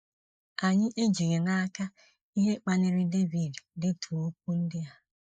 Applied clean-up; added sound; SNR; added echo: neural mask model Resemble Enhance denoiser.